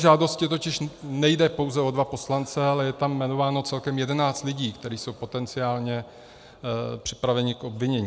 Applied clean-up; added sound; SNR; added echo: none; none; none; none.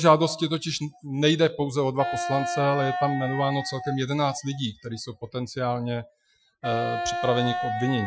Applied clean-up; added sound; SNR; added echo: classical method Wiener filter.